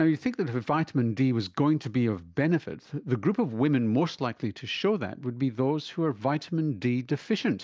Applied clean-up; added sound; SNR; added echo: none; none; none; none.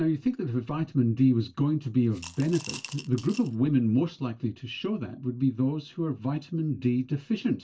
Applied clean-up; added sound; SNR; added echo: none; Coin (dropping) / Glass; 16 dB; reverberation time 0.2 s.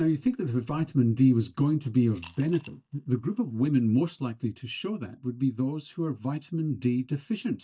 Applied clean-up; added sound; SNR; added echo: neural mask model DeepFilterNet 3.